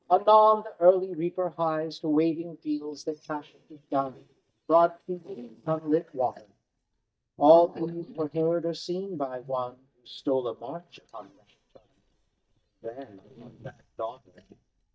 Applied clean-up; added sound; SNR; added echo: neural mask model DeepFilterNet 3.